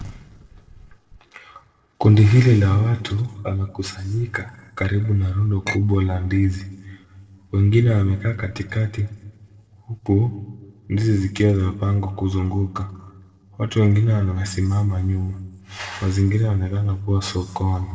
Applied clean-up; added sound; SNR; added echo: neural separator model SepFormer DNS4.